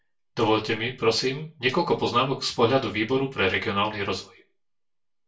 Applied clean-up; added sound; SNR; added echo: none; none; none; reverberation time 0.3 s.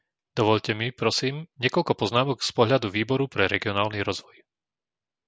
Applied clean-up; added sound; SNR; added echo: none; none; none; none.